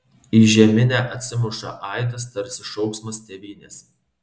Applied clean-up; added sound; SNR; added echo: none; none; none; none.